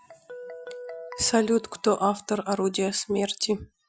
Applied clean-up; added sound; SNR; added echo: classical method Wiener filter.